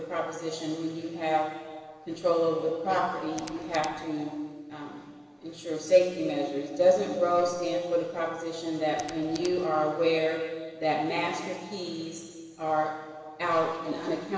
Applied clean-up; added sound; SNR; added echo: none; Tools; 15 dB; reverberation time 1.6 s.